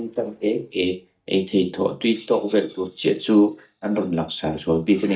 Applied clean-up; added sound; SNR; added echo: neural mask model DeepFilterNet 3.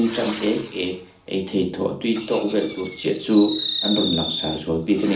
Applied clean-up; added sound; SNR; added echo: none; Fireworks; 8 dB; reverberation time 0.4 s.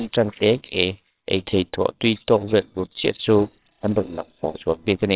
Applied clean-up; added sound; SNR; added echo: neural separator model SepFormer WHAMR!.